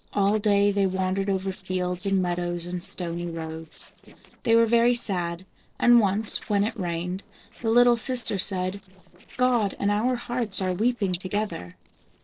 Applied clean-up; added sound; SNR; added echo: neural separator model SepFormer DNS4.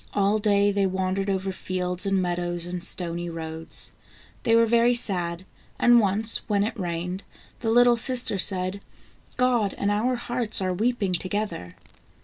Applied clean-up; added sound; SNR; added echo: none; none; none; none.